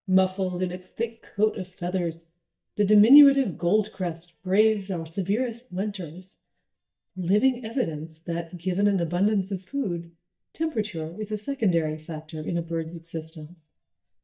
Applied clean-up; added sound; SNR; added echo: neural mask model DeepFilterNet 3.